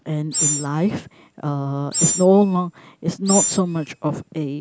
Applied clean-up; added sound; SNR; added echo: none; Animal; 4 dB; none.